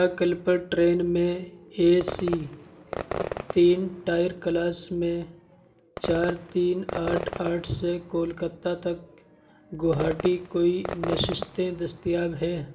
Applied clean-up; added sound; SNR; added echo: none; Fireworks; 11 dB; reverberation time 0.4 s.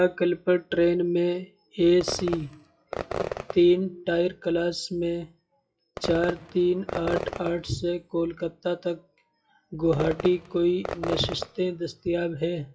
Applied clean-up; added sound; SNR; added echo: classical method WPE with log-MMSE.